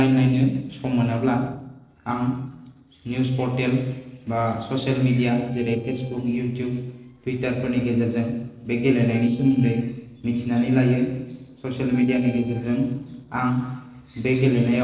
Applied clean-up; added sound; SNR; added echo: neural separator model SepFormer DNS4.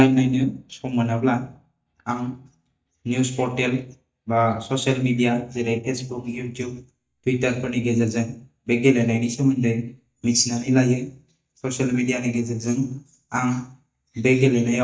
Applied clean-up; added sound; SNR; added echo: neural mask model DeepFilterNet 3.